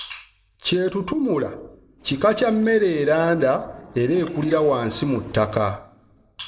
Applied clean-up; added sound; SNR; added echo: neural separator model SepFormer DNS4.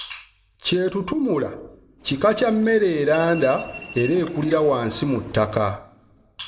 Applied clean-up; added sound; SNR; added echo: none; Subway, metro, underground; 16 dB; reverberation time 0.7 s.